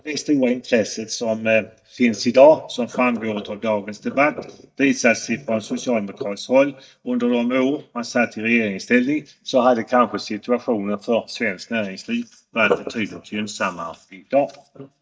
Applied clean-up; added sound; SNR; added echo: neural mask model DeepFilterNet 3.